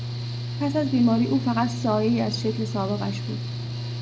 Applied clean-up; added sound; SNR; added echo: none; Mechanical fan / Engine; 5 dB; none.